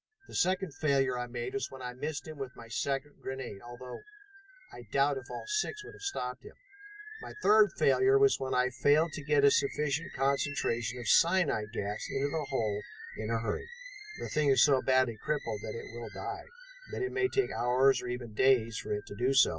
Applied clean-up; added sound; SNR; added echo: none; Bird; 18 dB; none.